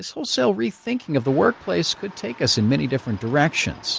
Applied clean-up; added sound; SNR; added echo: none; none; none; none.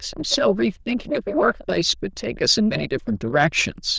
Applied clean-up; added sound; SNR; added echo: neural diffusion model UNIVERSE++.